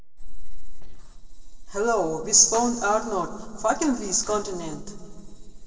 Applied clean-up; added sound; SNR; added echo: neural separator model SepFormer DNS4.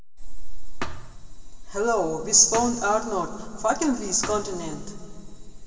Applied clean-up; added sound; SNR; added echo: none; Thump, thud; 17 dB; reverberation time 2.3 s.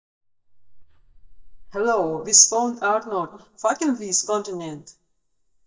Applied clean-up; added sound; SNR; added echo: neural mask model DeepFilterNet 3.